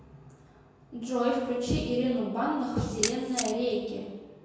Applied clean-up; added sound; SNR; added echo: none; Camera; 7 dB; reverberation time 1.2 s.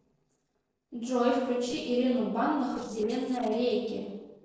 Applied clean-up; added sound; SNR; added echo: neural separator model SepFormer DNS4.